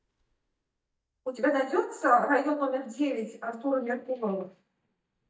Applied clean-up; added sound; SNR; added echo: neural mask model DeepFilterNet 3.